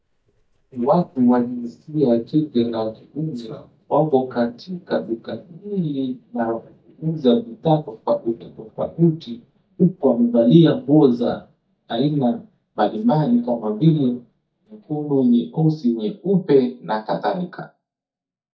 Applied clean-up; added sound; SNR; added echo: neural mask model DeepFilterNet 3.